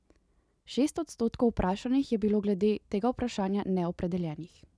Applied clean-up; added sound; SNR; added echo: none; none; none; none.